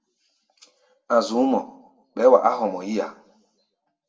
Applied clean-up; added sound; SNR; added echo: none; none; none; reverberation time 0.6 s.